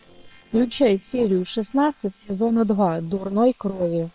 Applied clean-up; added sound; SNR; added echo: neural separator model SepFormer WHAM!.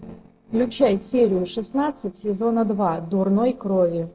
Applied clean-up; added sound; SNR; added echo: neural separator model SepFormer DNS4.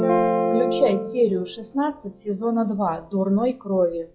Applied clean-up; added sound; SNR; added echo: classical method log-MMSE.